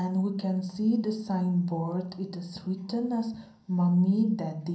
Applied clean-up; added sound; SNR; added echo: none; none; none; reverberation time 0.6 s.